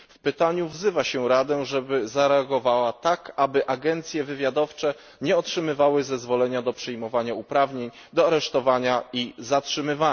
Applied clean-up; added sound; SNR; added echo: none; none; none; none.